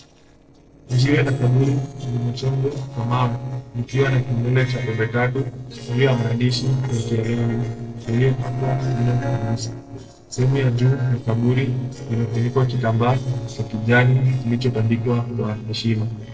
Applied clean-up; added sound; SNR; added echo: neural separator model SepFormer DNS4.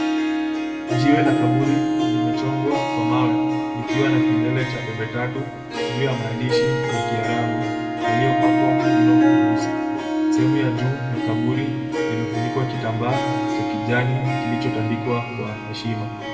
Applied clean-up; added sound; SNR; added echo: none; Harp; -4 dB; reverberation time 1.6 s.